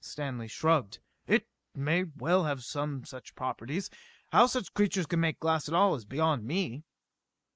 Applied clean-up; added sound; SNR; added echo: neural mask model Resemble Enhance denoiser.